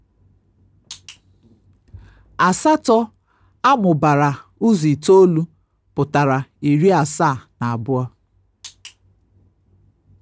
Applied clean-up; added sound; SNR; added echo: none; none; none; none.